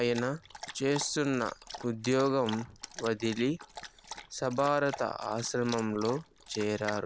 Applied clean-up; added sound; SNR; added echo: none; Dog; 14 dB; none.